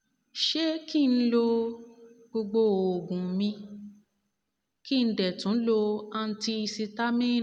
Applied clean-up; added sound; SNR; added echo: none; none; none; none.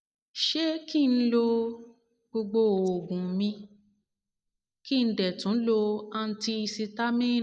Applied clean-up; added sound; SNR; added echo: neural mask model DeepFilterNet 3.